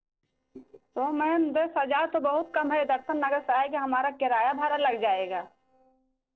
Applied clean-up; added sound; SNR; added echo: neural separator model SepFormer DNS4.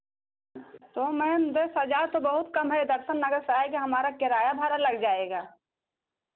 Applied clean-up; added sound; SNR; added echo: none; none; none; none.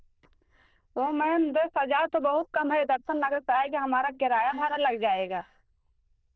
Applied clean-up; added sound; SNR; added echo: neural diffusion model UNIVERSE++.